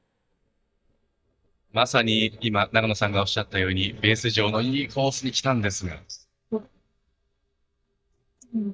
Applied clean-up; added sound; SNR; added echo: neural mask model DeepFilterNet 3.